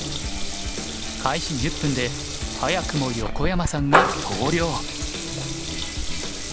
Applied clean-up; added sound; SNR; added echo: none; Water tap, faucet / Liquid; 0 dB; none.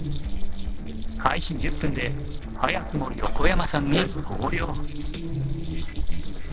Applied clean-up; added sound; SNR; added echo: neural separator model SepFormer DNS4.